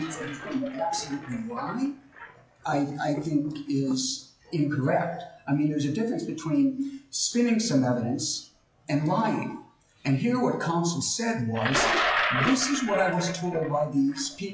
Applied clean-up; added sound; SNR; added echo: classical method log-MMSE.